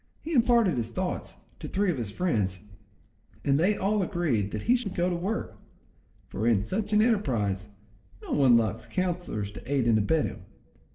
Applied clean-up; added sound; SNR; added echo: neural separator model SepFormer DNS4.